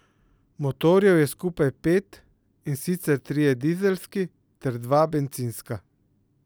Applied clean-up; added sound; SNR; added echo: none; none; none; none.